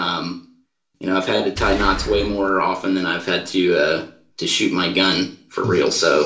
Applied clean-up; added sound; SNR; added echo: none; Boom; 12 dB; reverberation time 0.4 s.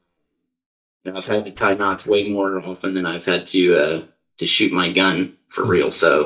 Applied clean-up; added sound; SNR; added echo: neural mask model DeepFilterNet 3.